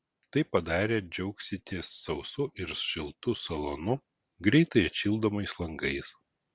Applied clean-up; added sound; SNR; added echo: none; none; none; none.